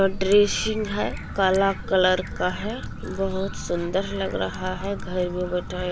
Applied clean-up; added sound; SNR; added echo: none; Typing; 8 dB; none.